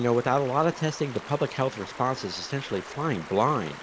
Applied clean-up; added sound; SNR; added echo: none; Stream; 14 dB; none.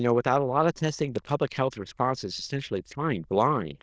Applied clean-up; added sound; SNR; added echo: neural diffusion model UNIVERSE++.